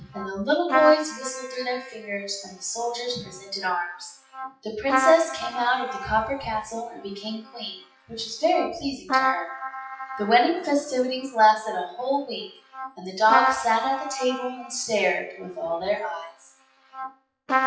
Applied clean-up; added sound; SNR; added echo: classical method WPE with log-MMSE.